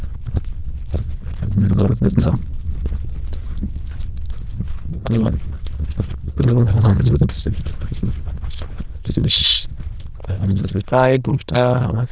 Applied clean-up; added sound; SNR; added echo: neural diffusion model UNIVERSE++.